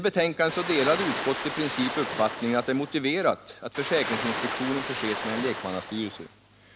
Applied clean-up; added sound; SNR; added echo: none; Ocean; 5 dB; none.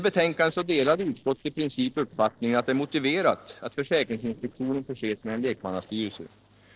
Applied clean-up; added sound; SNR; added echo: neural separator model SepFormer DNS4.